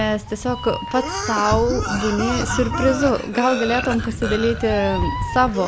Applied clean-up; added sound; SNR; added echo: none; Meow + Cough; 5 dB; none.